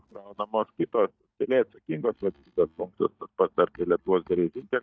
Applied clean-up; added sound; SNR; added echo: neural mask model DeepFilterNet 3.